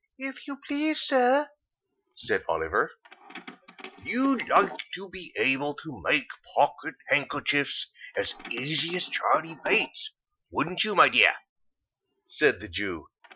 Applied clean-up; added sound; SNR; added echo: classical method Wiener filter.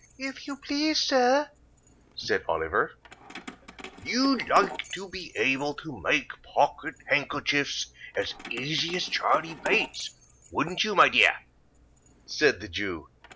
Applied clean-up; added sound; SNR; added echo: none; Keys jangling; 17 dB; none.